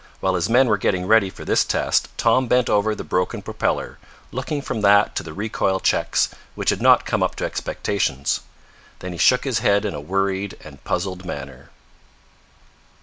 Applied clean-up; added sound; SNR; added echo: none; none; none; none.